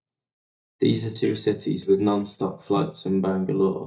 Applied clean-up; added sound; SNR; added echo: neural mask model DeepFilterNet 3.